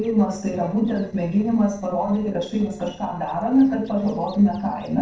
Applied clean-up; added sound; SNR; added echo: neural separator model SepFormer DNS4.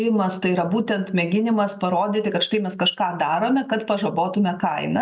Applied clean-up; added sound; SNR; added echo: none; none; none; none.